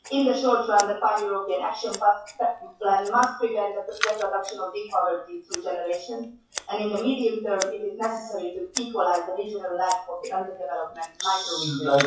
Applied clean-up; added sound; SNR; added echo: classical method WPE with log-MMSE.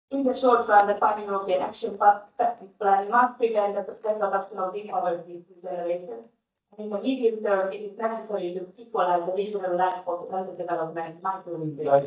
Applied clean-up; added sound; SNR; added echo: neural mask model DeepFilterNet 3.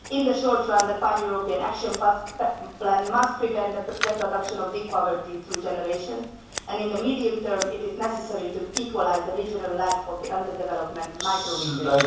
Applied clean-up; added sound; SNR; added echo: none; Scissors; 13 dB; reverberation time 0.7 s.